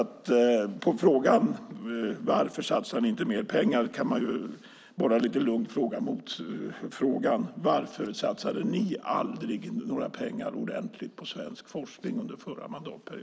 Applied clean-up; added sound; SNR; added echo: none; none; none; none.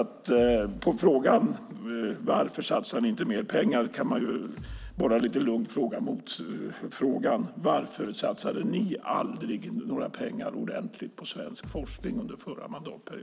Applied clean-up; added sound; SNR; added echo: none; Bass drum; 17 dB; none.